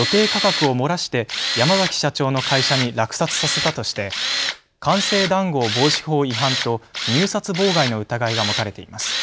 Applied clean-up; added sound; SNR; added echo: none; Tools; 4 dB; none.